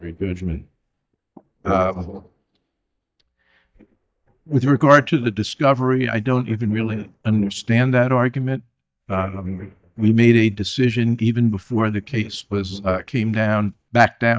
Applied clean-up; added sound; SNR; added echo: neural mask model DeepFilterNet 3.